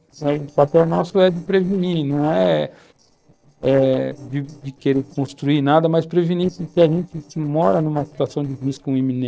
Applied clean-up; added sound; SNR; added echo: neural separator model SepFormer DNS4.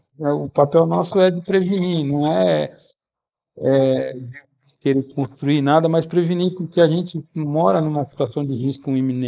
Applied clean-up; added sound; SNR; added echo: neural mask model Resemble Enhance denoiser.